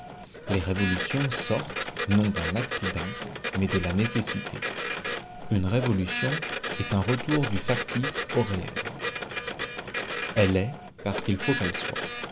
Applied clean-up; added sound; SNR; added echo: none; Printer; 4 dB; none.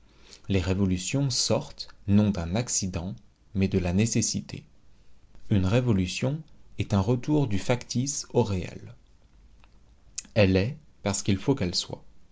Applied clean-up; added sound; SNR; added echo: none; none; none; none.